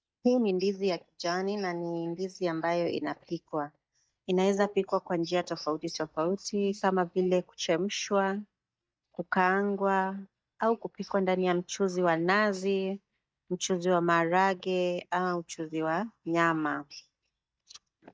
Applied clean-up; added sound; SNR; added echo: neural mask model DeepFilterNet 3.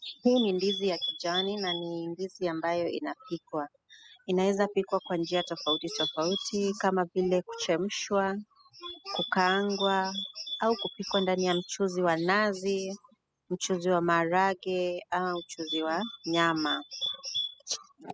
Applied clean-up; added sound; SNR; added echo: classical method spectral subtraction.